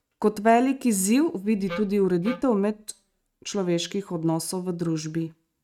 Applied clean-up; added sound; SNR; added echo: neural mask model RNNoise.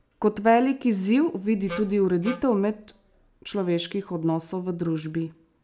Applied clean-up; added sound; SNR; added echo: none; Wind instrument, woodwind instrument; 12 dB; none.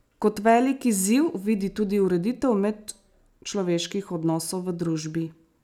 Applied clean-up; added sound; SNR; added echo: none; none; none; none.